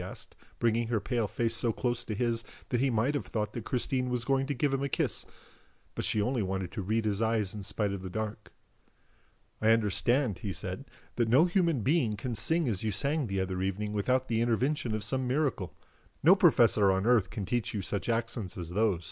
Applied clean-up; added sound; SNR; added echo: none; none; none; none.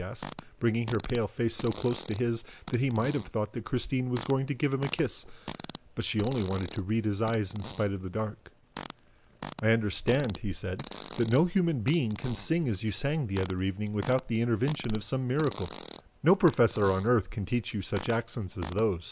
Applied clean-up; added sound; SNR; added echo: none; Fart; 16 dB; none.